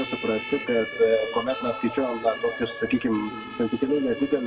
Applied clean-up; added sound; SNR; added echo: none; Siren; 11 dB; reverberation time 1.6 s.